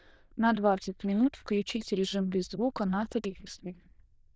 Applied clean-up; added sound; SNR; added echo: neural diffusion model UNIVERSE++.